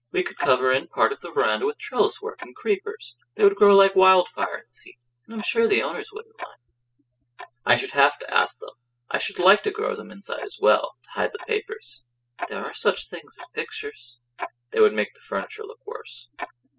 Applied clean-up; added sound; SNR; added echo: classical method spectral subtraction.